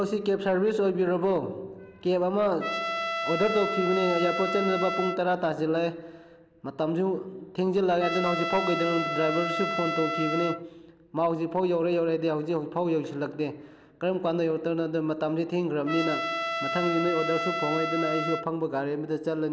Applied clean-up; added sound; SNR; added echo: none; Trumpet; 4 dB; none.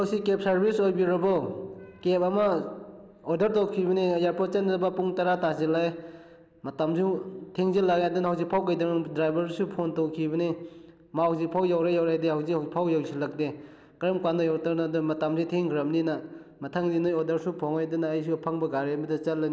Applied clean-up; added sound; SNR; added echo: none; none; none; none.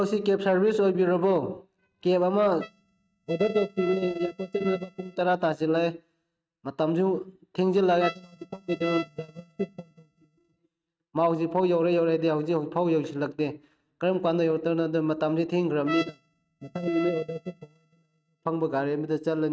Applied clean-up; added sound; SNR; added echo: neural mask model RNNoise.